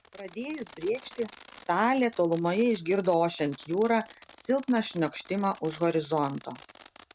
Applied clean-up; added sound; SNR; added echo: none; Fireworks; 20 dB; none.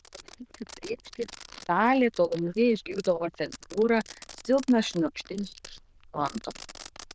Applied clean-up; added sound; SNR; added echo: neural diffusion model UNIVERSE++.